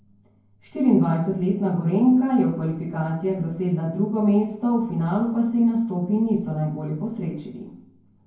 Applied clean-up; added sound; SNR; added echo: none; none; none; reverberation time 0.9 s.